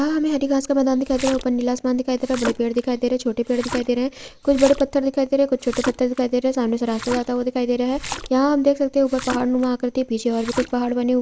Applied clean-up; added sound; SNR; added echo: none; Splash, splatter; 14 dB; none.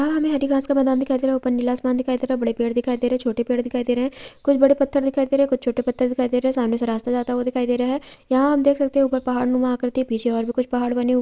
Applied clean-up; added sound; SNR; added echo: none; none; none; none.